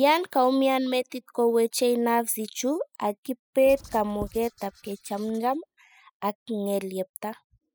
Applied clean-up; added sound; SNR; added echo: classical method spectral subtraction.